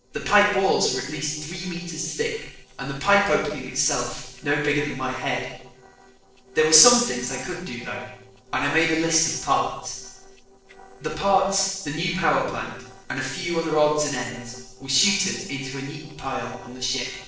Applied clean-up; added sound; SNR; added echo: neural separator model SepFormer DNS4.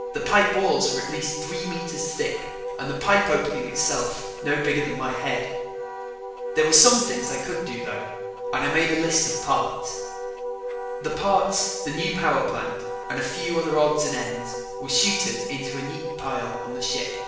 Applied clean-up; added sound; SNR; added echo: none; Wind instrument, woodwind instrument; 7 dB; reverberation time 0.9 s.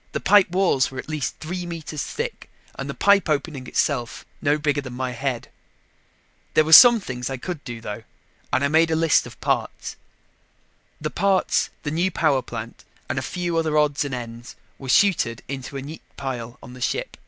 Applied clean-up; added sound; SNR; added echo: none; none; none; none.